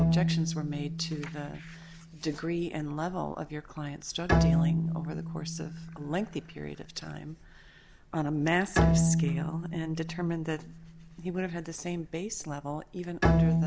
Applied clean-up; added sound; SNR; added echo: none; Bowed string instrument; -4 dB; none.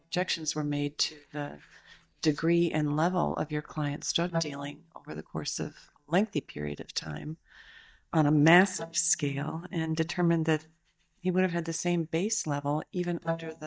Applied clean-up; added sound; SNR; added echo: neural mask model DeepFilterNet 3.